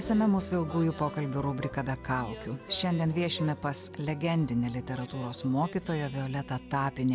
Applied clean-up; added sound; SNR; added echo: none; Bowed string instrument; 20 dB; none.